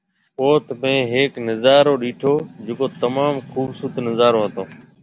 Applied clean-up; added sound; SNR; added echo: none; none; none; none.